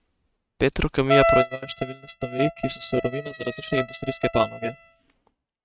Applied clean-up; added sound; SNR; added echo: neural mask model RNNoise.